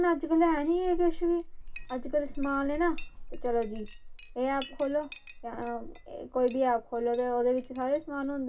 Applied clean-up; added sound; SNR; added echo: none; Chink, clink; 9 dB; reverberation time 0.4 s.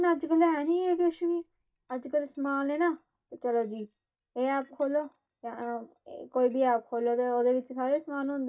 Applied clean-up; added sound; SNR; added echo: neural mask model DeepFilterNet 3.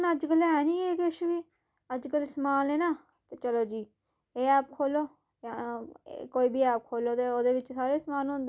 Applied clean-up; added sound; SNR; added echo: none; none; none; none.